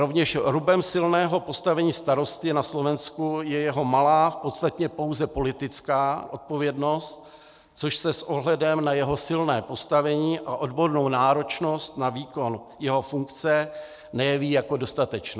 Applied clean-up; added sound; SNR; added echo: none; none; none; none.